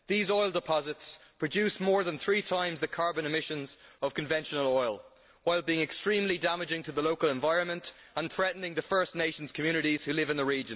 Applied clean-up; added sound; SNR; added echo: none; none; none; none.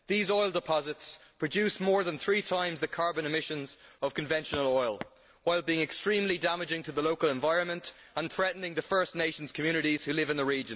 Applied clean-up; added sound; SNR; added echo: none; Walk, footsteps; 13 dB; none.